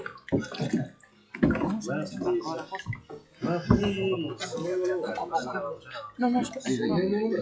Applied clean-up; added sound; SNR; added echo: classical method WPE with log-MMSE.